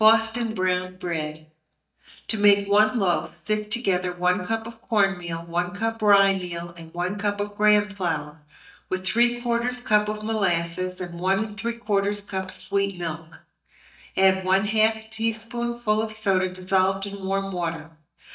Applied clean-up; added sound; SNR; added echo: neural mask model DeepFilterNet 3.